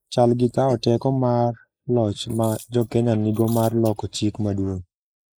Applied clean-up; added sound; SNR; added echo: neural mask model Resemble Enhance denoiser.